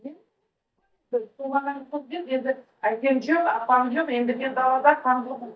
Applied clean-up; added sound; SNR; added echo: neural mask model DeepFilterNet 3.